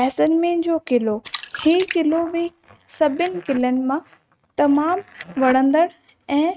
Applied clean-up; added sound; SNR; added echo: neural mask model RNNoise.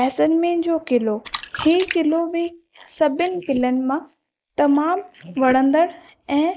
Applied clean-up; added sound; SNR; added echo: neural mask model Resemble Enhance denoiser.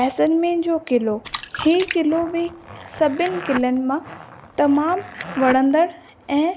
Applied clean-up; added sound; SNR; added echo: none; Zipper (clothing) + Splash, splatter; 13 dB; none.